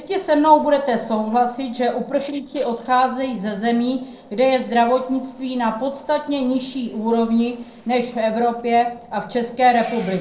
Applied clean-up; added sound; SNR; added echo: neural separator model SepFormer DNS4.